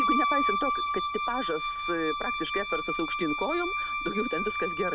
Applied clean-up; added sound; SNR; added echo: none; Wind instrument, woodwind instrument; -2 dB; none.